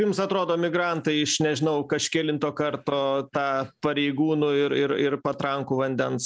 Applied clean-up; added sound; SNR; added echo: none; none; none; none.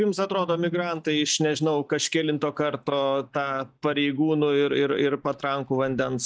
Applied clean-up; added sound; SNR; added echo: neural mask model DeepFilterNet 3.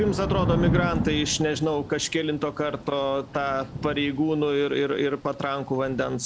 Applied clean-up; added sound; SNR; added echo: none; Thunder / Rain; 6 dB; none.